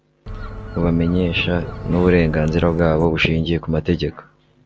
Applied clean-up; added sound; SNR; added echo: none; Gull, seagull; 12 dB; none.